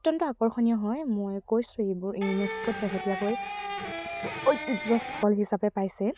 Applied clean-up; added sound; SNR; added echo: none; Electric guitar; 7 dB; none.